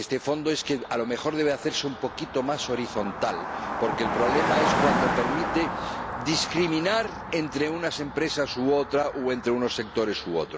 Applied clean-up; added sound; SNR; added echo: none; Car passing by; 4 dB; none.